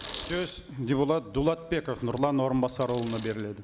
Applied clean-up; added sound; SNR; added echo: none; Bicycle; 13 dB; none.